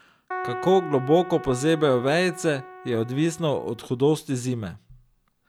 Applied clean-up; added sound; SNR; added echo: none; Keyboard (musical); 13 dB; none.